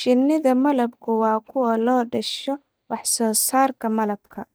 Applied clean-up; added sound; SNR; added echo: neural mask model DeepFilterNet 3.